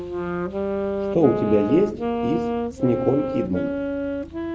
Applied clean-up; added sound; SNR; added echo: none; Wind instrument, woodwind instrument; 2 dB; none.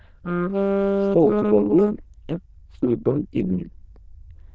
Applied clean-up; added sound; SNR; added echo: neural diffusion model UNIVERSE++.